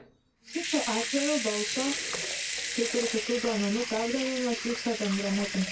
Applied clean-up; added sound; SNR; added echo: none; Sink (filling or washing) / Water tap, faucet / Liquid; 4 dB; reverberation time 0.2 s.